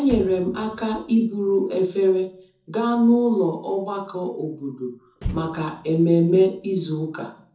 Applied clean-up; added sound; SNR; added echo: neural separator model SepFormer DNS4.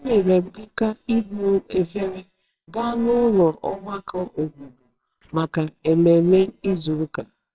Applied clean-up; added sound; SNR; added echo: neural separator model SepFormer WHAMR!.